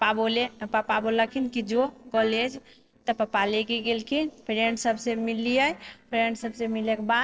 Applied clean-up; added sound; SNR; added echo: neural separator model SepFormer DNS4.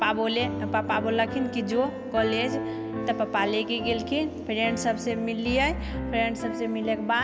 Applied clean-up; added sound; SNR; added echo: none; Piano; 6 dB; none.